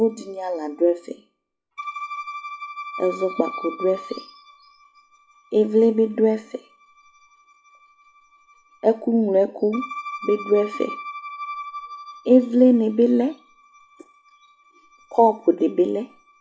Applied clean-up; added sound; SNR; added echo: classical method log-MMSE.